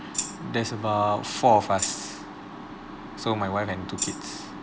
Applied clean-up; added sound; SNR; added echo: none; Tambourine; 7 dB; none.